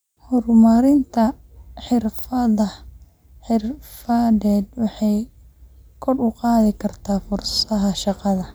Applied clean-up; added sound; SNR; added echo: none; none; none; none.